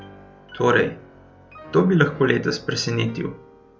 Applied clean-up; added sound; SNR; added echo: none; Piano; 20 dB; none.